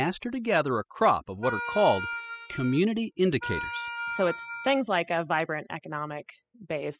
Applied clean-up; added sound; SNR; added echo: classical method spectral subtraction.